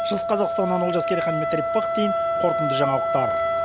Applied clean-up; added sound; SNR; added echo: none; Wind instrument, woodwind instrument; -2 dB; none.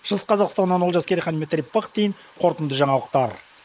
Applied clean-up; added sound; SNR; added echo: neural mask model Resemble Enhance denoiser.